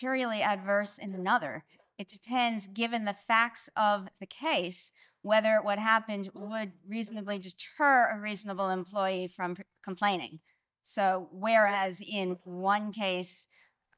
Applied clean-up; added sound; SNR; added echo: neural mask model DeepFilterNet 3.